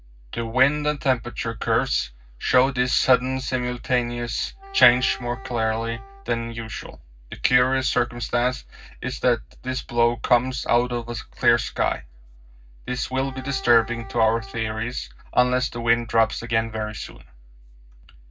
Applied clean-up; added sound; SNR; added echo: none; Wind instrument, woodwind instrument; 18 dB; reverberation time 0.4 s.